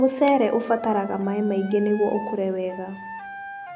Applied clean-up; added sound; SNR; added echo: none; Wind instrument, woodwind instrument; 15 dB; none.